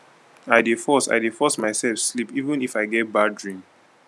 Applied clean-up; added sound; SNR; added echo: none; none; none; none.